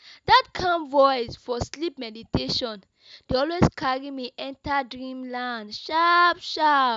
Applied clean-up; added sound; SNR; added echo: none; none; none; none.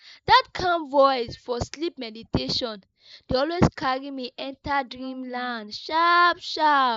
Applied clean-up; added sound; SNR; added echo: neural mask model Resemble Enhance denoiser.